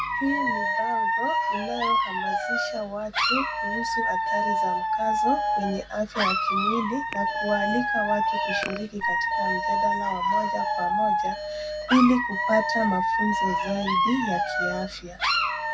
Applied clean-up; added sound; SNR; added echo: none; Alarm / Dog; -4 dB; reverberation time 0.4 s.